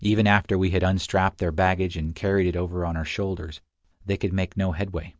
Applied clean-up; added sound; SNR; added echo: none; none; none; none.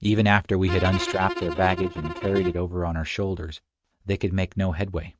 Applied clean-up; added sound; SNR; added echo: neural mask model RNNoise.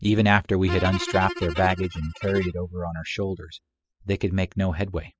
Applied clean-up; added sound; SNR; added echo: classical method spectral subtraction.